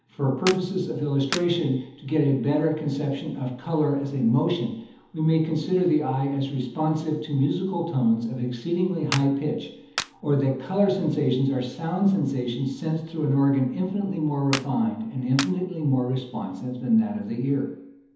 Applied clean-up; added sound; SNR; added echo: none; Clapping; 11 dB; reverberation time 1.3 s.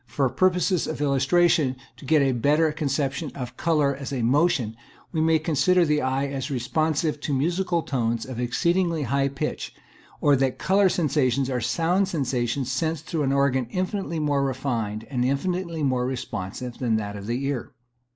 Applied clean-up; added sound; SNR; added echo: none; none; none; none.